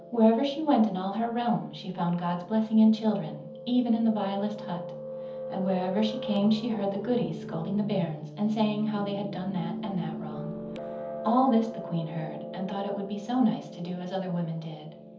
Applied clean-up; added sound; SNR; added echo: none; Piano; 11 dB; reverberation time 0.7 s.